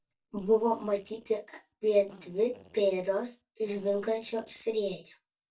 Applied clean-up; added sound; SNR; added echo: neural mask model DeepFilterNet 3.